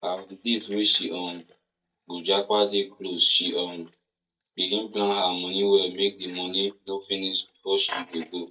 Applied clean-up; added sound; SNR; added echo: neural mask model DeepFilterNet 3.